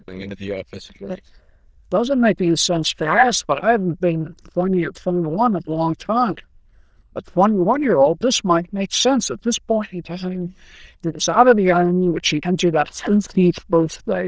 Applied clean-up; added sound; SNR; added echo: neural diffusion model UNIVERSE++.